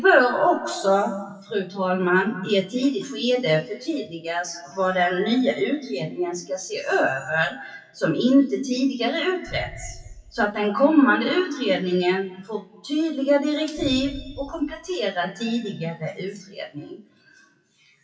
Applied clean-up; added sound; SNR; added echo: classical method WPE with log-MMSE.